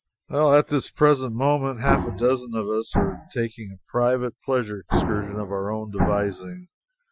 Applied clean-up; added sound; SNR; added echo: classical method Wiener filter.